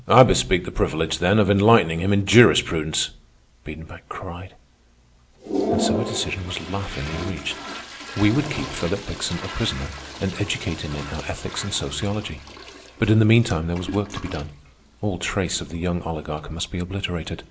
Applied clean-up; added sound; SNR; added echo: none; Toilet flush; 11 dB; none.